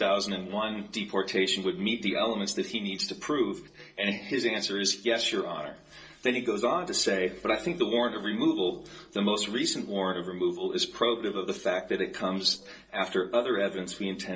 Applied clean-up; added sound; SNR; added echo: neural separator model SepFormer DNS4.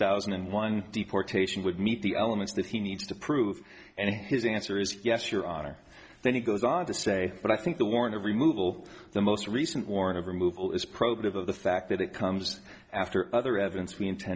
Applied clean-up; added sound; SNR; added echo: none; none; none; none.